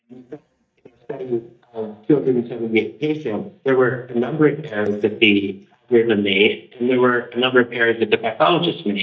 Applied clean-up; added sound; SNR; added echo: neural mask model DeepFilterNet 3.